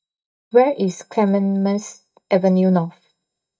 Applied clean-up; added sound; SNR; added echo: neural mask model DeepFilterNet 3.